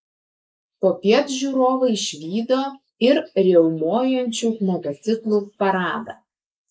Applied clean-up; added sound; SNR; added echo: neural mask model Resemble Enhance denoiser.